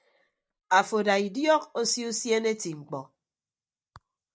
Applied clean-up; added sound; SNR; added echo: neural mask model DeepFilterNet 3.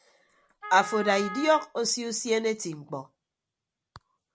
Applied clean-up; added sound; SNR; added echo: none; Wind instrument, woodwind instrument; 11 dB; none.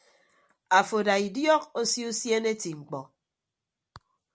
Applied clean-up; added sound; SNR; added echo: none; none; none; none.